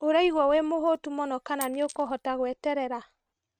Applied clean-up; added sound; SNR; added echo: neural mask model RNNoise.